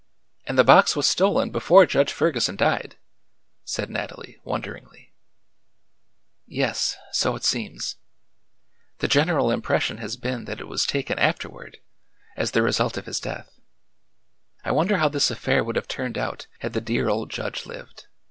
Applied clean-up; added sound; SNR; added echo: none; none; none; none.